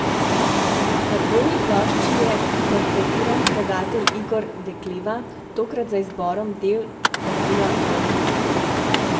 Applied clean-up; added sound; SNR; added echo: none; Mechanical fan; -4 dB; reverberation time 0.6 s.